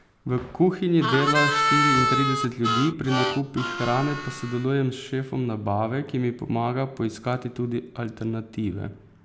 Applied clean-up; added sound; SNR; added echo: none; Harmonica; -1 dB; none.